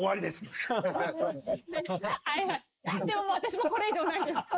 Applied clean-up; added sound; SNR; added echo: neural mask model Resemble Enhance denoiser.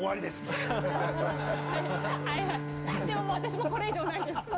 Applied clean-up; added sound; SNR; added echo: none; Bowed string instrument; 4 dB; none.